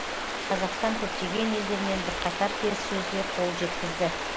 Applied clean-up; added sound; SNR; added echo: none; Stream; 1 dB; none.